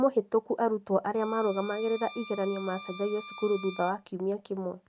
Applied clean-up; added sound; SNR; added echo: none; Bowed string instrument; 16 dB; none.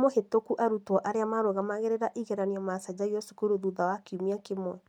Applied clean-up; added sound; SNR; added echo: none; none; none; none.